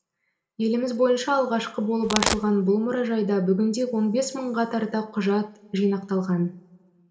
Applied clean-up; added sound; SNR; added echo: none; Domestic sounds, home sounds; 1 dB; reverberation time 1.4 s.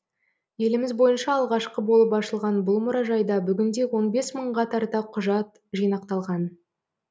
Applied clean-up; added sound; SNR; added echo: none; none; none; none.